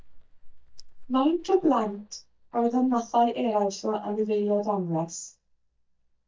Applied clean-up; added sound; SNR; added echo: neural mask model DeepFilterNet 3.